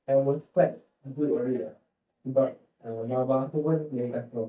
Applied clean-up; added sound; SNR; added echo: neural mask model DeepFilterNet 3.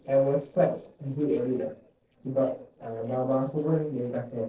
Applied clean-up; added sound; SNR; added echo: neural separator model SepFormer DNS4.